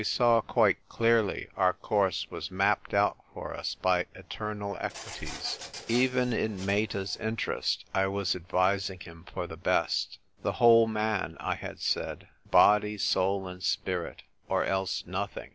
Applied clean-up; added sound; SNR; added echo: none; Printer; 14 dB; none.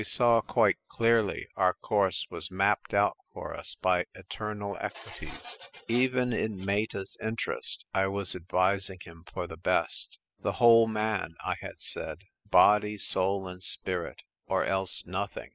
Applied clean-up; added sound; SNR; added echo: classical method spectral subtraction.